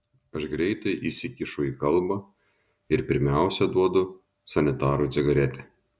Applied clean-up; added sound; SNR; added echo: none; none; none; none.